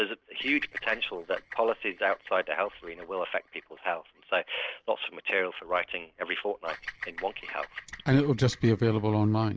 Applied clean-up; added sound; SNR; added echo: neural separator model SepFormer DNS4.